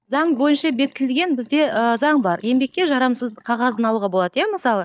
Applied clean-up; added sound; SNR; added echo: neural mask model DeepFilterNet 3.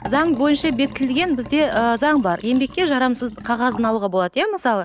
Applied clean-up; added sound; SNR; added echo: none; Liquid; 17 dB; none.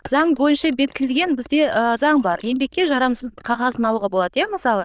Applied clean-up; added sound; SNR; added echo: neural diffusion model UNIVERSE++.